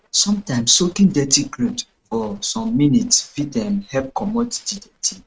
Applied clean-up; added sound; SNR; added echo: neural mask model RNNoise.